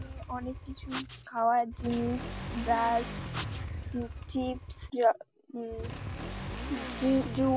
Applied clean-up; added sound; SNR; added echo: none; Motorcycle / Accelerating, revving, vroom + Writing; 7 dB; none.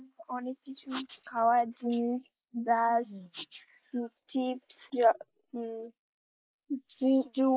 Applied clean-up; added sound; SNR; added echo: neural mask model Resemble Enhance denoiser.